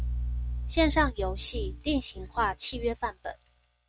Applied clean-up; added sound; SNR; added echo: neural mask model RNNoise.